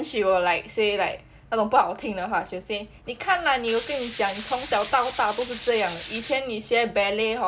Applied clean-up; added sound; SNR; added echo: none; Tools; 14 dB; none.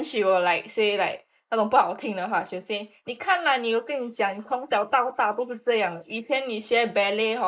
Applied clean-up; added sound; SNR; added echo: neural mask model Resemble Enhance denoiser.